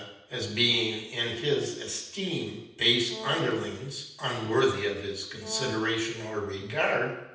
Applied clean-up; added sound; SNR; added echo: none; Brass instrument; 12 dB; reverberation time 0.9 s.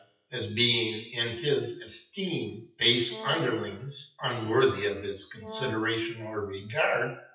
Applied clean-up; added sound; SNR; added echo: classical method WPE with log-MMSE.